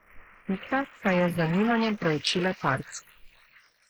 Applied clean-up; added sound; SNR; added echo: neural mask model Resemble Enhance denoiser.